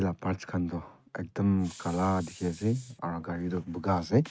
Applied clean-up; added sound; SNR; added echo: neural mask model RNNoise.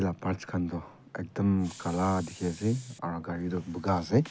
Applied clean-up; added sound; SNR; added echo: none; Hiss; 19 dB; none.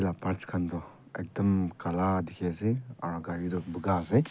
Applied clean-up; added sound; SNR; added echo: none; none; none; none.